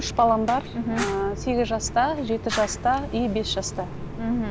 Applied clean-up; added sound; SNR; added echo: none; Fire; 9 dB; none.